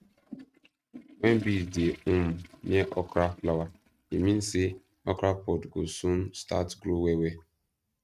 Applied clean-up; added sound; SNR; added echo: neural mask model RNNoise.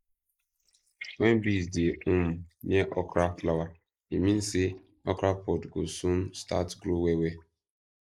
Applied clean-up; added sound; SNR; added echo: neural mask model Resemble Enhance denoiser.